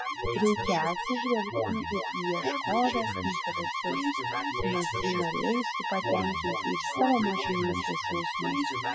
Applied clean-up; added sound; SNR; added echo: classical method Wiener filter.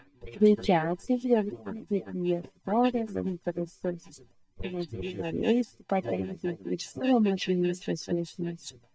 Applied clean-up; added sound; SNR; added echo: neural mask model DeepFilterNet 3.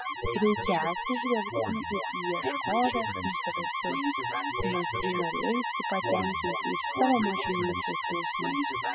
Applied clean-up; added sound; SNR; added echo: classical method spectral subtraction.